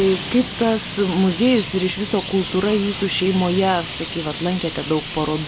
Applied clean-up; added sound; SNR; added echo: none; Traffic noise, roadway noise; 9 dB; none.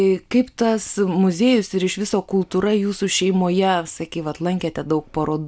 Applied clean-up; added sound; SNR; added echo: none; none; none; none.